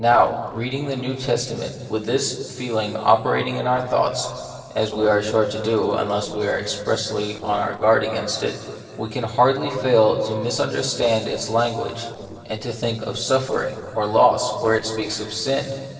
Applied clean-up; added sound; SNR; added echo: neural separator model SepFormer DNS4.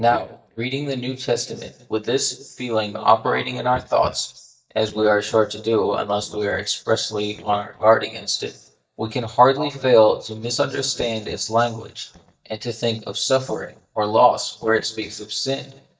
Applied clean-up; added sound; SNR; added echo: neural mask model DeepFilterNet 3.